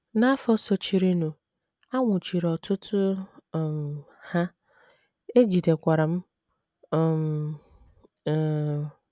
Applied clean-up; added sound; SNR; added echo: none; none; none; none.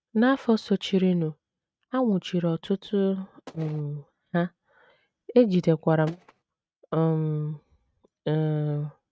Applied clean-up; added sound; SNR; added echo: neural mask model RNNoise.